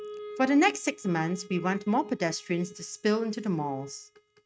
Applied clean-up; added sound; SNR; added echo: neural mask model RNNoise.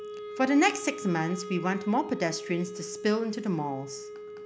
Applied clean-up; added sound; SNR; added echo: none; Wind instrument, woodwind instrument; 11 dB; none.